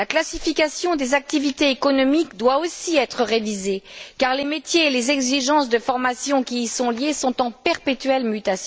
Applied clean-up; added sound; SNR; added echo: none; none; none; none.